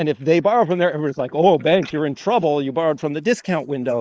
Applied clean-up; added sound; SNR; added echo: neural mask model Resemble Enhance denoiser.